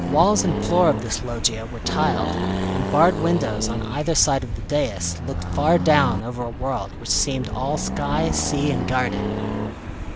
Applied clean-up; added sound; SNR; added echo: none; Accelerating, revving, vroom; 3 dB; none.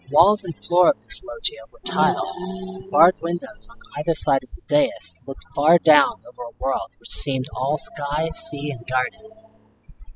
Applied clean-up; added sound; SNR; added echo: classical method spectral subtraction.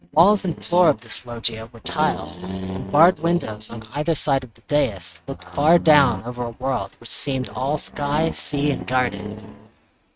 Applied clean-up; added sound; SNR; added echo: neural mask model RNNoise.